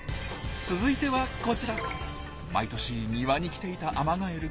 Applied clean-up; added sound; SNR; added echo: none; Subway, metro, underground; 13 dB; none.